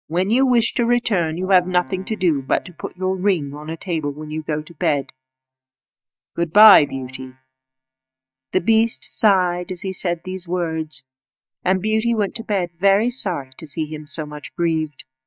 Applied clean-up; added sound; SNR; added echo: neural mask model DeepFilterNet 3.